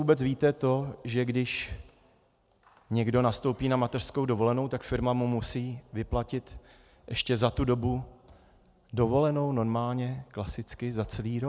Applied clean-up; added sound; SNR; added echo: none; none; none; none.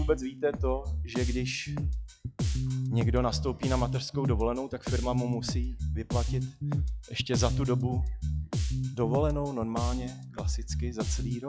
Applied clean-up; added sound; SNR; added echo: classical method log-MMSE.